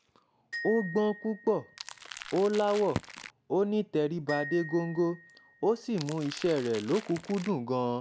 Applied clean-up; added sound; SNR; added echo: none; Glockenspiel + Crackle; 14 dB; none.